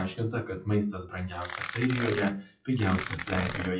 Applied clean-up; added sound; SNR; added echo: classical method WPE with log-MMSE.